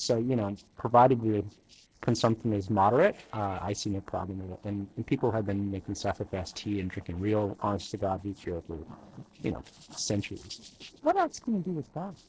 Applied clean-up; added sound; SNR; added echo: neural separator model SepFormer DNS4.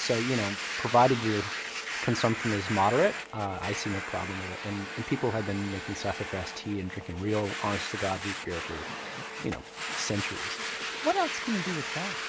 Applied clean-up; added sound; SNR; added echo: none; Domestic sounds, home sounds; 5 dB; none.